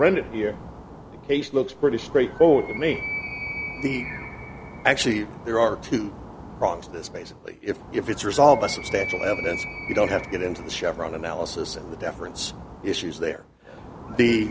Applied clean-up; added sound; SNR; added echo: none; Animal; 12 dB; none.